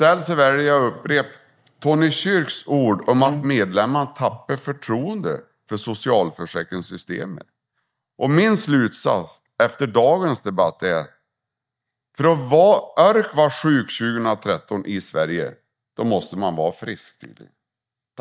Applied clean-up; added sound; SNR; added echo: neural mask model DeepFilterNet 3.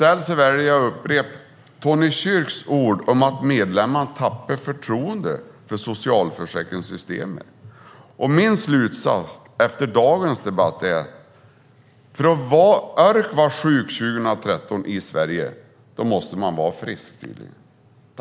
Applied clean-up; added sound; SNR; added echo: none; none; none; none.